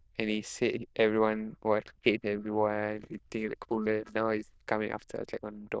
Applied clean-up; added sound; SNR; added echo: neural diffusion model UNIVERSE++.